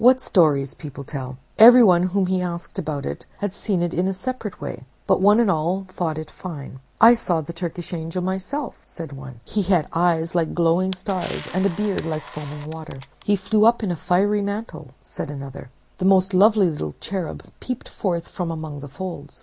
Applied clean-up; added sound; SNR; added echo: none; Camera; 18 dB; none.